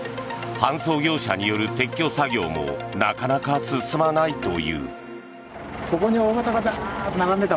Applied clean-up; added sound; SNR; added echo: none; none; none; none.